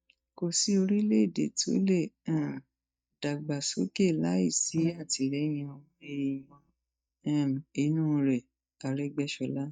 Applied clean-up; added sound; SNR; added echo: neural mask model DeepFilterNet 3.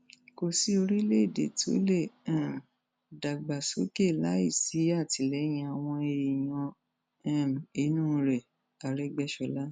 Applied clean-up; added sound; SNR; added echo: none; none; none; none.